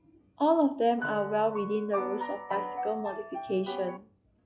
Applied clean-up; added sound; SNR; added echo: classical method log-MMSE.